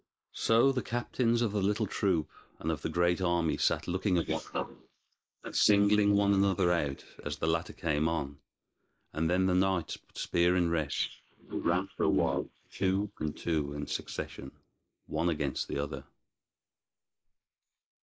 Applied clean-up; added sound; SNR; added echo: neural mask model Resemble Enhance denoiser.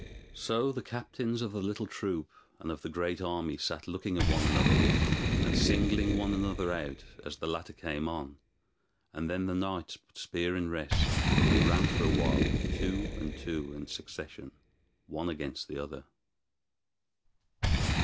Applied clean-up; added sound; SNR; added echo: none; Boom; -3 dB; none.